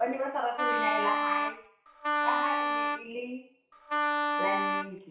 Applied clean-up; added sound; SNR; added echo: none; Wind instrument, woodwind instrument; -5 dB; reverberation time 0.6 s.